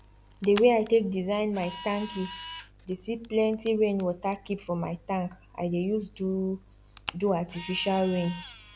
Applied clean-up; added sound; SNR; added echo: none; Camera; 17 dB; none.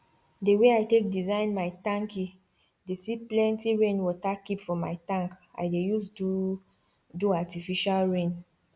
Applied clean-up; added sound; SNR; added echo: none; none; none; none.